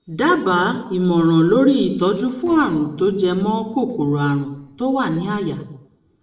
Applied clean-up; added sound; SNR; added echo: neural separator model SepFormer DNS4.